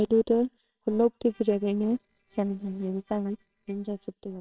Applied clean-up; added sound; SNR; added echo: neural separator model SepFormer WHAMR!.